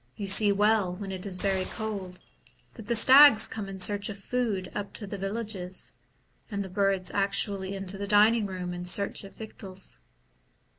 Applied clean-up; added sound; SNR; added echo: none; Gunshot, gunfire; 16 dB; none.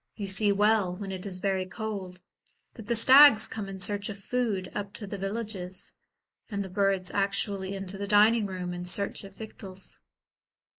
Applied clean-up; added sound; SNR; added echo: neural mask model Resemble Enhance denoiser.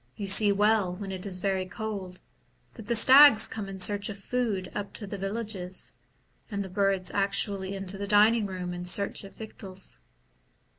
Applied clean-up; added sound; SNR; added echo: none; none; none; none.